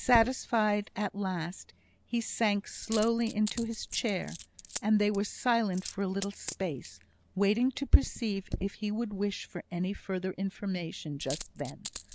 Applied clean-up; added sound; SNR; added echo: none; Coin (dropping); 14 dB; none.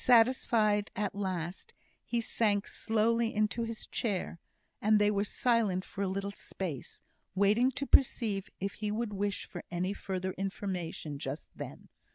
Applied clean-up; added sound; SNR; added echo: none; none; none; none.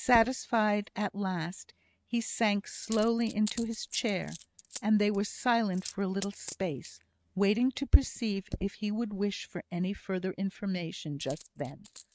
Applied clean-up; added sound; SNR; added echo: neural mask model RNNoise.